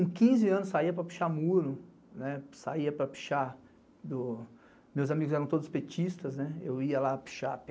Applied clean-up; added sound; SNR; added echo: none; none; none; none.